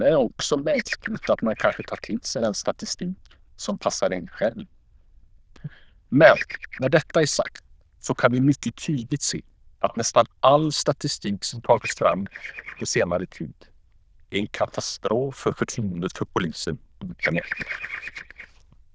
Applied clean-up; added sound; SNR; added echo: neural diffusion model UNIVERSE++.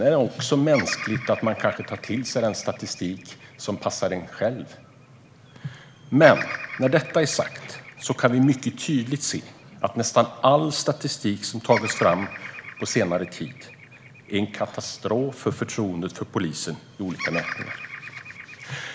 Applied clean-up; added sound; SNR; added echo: none; Bird vocalization, bird call, bird song; 14 dB; none.